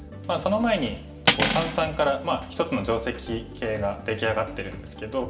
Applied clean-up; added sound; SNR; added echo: none; Cutlery, silverware; 2 dB; reverberation time 1.6 s.